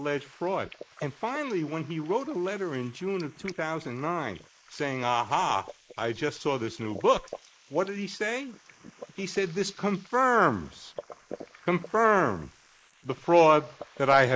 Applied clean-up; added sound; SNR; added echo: neural mask model Resemble Enhance denoiser.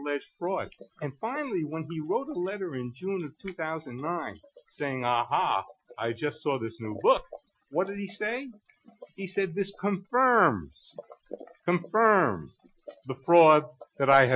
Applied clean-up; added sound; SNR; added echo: classical method Wiener filter.